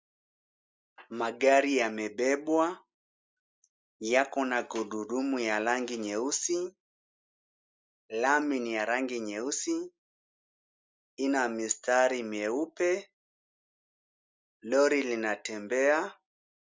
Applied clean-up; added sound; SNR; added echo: none; none; none; none.